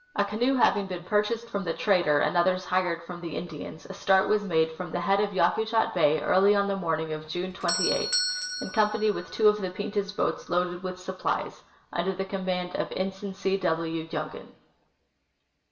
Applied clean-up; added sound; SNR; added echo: none; Doorbell; 13 dB; reverberation time 0.6 s.